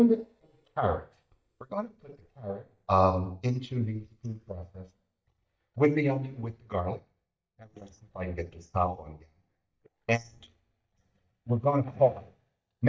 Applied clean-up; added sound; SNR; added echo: neural mask model DeepFilterNet 3.